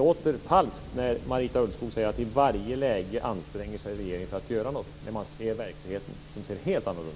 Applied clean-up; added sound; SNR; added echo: none; Thunder; 17 dB; none.